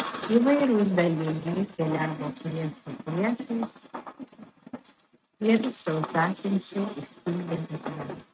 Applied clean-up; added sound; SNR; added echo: neural mask model RNNoise.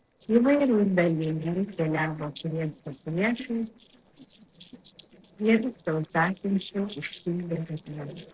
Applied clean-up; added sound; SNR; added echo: neural separator model SepFormer DNS4.